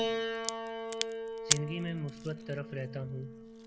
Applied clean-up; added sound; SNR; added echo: none; Crack + Piano; -4 dB; none.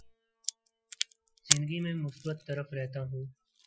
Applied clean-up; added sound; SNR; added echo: classical method Wiener filter.